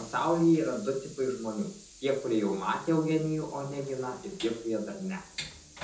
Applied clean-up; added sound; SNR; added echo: none; Train; 17 dB; reverberation time 0.5 s.